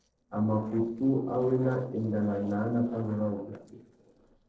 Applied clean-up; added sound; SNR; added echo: neural separator model SepFormer DNS4.